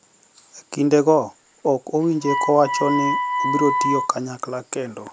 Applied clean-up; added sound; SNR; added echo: none; Wind instrument, woodwind instrument; 3 dB; none.